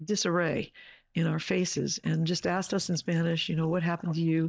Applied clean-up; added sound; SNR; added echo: neural mask model DeepFilterNet 3.